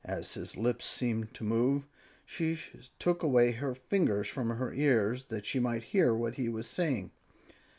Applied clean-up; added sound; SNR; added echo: none; none; none; none.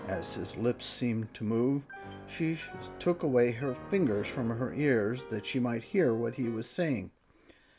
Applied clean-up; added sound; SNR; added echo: none; Piano; 16 dB; none.